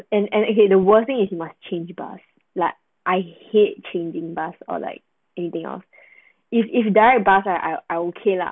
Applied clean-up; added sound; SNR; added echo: none; none; none; none.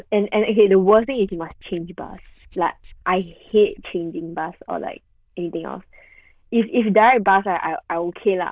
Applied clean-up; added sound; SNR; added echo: neural diffusion model UNIVERSE++.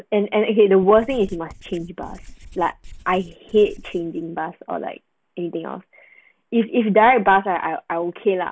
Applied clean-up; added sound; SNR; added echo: none; Writing; 19 dB; none.